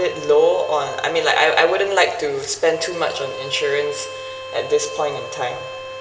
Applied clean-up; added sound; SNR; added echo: none; Bowed string instrument; 13 dB; reverberation time 1.5 s.